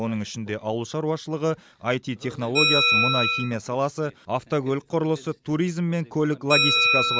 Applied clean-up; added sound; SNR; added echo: none; Bell; 1 dB; none.